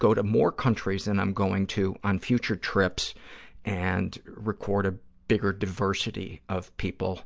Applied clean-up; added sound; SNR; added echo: none; none; none; none.